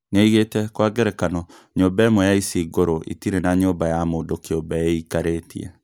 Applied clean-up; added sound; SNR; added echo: none; none; none; none.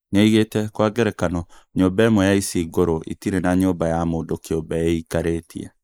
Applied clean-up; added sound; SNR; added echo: neural mask model Resemble Enhance denoiser.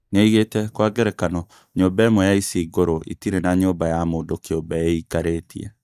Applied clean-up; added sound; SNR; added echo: neural mask model DeepFilterNet 3.